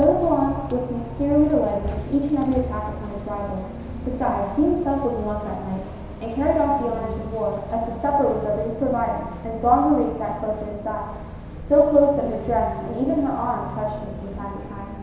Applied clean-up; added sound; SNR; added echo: none; Bus; 10 dB; reverberation time 1.0 s.